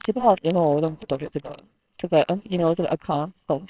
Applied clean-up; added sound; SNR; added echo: neural separator model SepFormer WHAMR!.